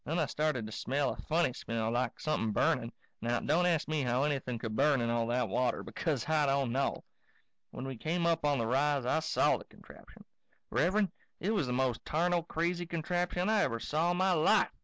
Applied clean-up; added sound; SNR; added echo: none; none; none; none.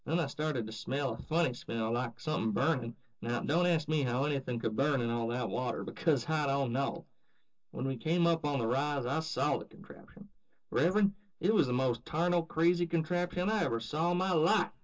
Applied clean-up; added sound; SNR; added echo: none; none; none; reverberation time 0.2 s.